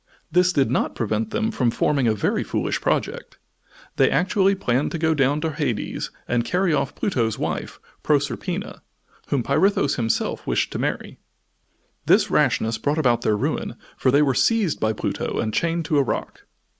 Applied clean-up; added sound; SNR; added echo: none; none; none; none.